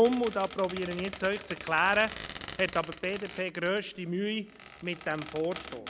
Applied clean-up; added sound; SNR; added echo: none; Squeak; 14 dB; none.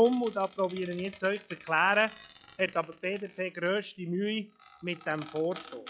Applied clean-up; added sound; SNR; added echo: classical method log-MMSE.